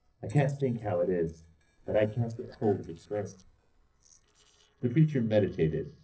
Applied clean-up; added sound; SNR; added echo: neural separator model SepFormer DNS4.